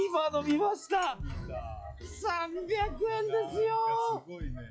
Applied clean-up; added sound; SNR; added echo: classical method log-MMSE.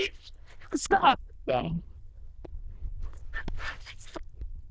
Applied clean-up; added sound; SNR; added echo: neural diffusion model UNIVERSE++.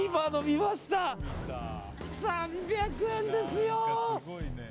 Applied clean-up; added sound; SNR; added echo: none; none; none; none.